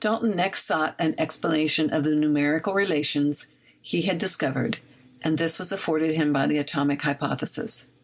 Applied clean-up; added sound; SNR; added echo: none; none; none; none.